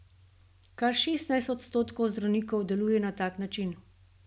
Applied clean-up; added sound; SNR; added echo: none; none; none; none.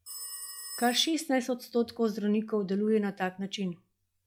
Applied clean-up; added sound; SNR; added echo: classical method log-MMSE.